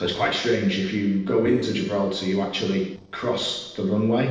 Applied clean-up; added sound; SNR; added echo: neural separator model SepFormer DNS4.